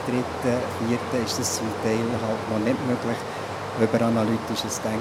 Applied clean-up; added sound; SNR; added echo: none; Stream; 5 dB; none.